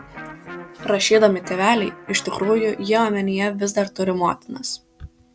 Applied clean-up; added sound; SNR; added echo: none; Electric guitar; 18 dB; none.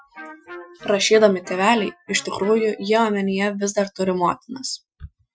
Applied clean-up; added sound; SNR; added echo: classical method Wiener filter.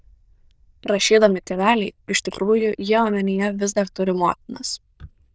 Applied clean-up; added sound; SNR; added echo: neural diffusion model UNIVERSE++.